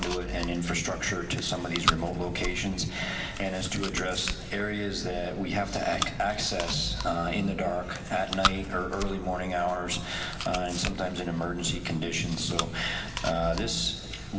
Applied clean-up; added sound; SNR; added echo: none; Chewing, mastication; 5 dB; reverberation time 2.1 s.